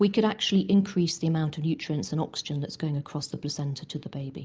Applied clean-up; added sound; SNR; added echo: none; none; none; none.